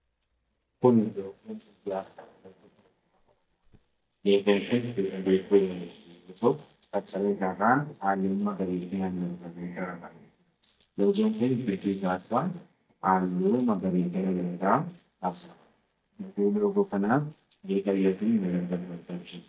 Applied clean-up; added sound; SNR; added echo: neural mask model DeepFilterNet 3.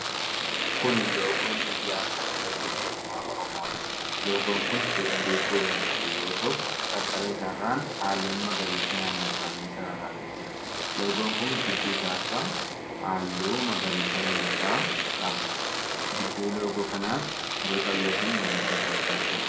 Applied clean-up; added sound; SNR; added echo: none; Domestic sounds, home sounds; -3 dB; reverberation time 0.5 s.